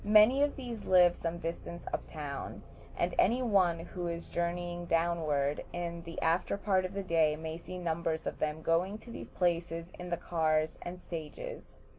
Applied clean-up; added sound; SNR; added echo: none; none; none; none.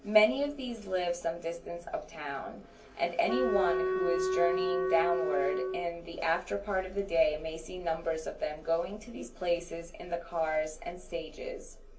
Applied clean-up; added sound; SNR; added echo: none; Wind instrument, woodwind instrument; 0 dB; reverberation time 0.3 s.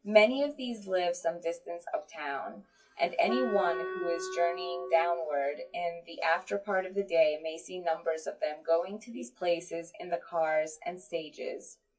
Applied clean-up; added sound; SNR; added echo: classical method WPE with log-MMSE.